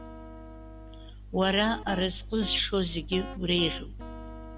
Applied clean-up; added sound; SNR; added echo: none; Guitar; 14 dB; none.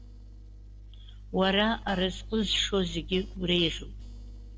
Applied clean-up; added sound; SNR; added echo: neural separator model SepFormer DNS4.